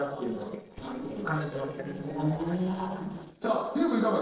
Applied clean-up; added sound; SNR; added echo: neural separator model SepFormer DNS4.